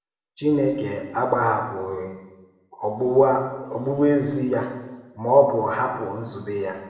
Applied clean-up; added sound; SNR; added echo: none; none; none; reverberation time 1.1 s.